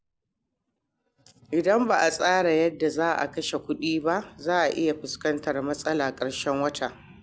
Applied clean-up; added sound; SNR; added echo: none; none; none; none.